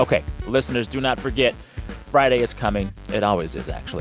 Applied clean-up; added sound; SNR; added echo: none; none; none; none.